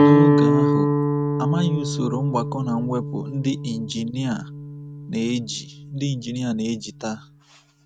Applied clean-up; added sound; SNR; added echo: neural mask model RNNoise.